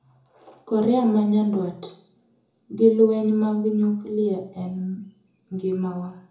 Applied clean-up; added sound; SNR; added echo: none; none; none; reverberation time 0.6 s.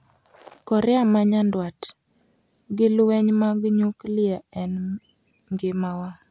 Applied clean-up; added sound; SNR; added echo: none; none; none; none.